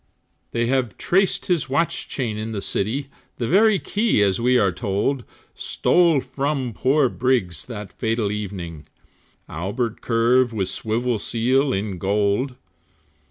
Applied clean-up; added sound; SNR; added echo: none; none; none; none.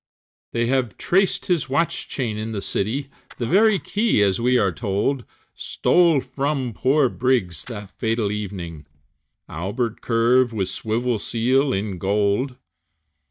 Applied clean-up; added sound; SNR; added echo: neural mask model DeepFilterNet 3.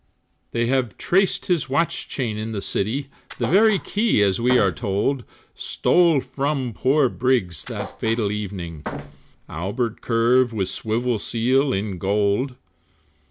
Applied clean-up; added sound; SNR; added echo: none; Thump, thud; 13 dB; none.